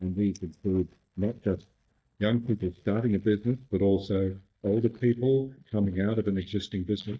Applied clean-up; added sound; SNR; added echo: neural mask model DeepFilterNet 3.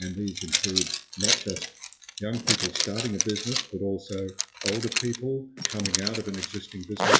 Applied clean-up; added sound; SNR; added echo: classical method WPE with log-MMSE.